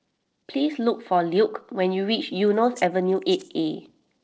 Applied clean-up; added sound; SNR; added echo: neural separator model SepFormer DNS4.